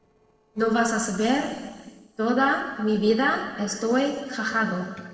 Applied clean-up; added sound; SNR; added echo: neural separator model SepFormer DNS4.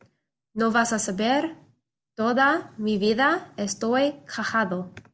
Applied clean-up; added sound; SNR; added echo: none; none; none; none.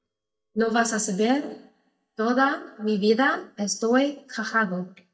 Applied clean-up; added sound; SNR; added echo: neural mask model DeepFilterNet 3.